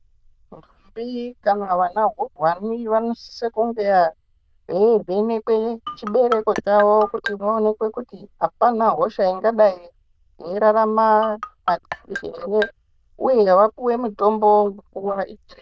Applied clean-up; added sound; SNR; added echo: neural diffusion model UNIVERSE++.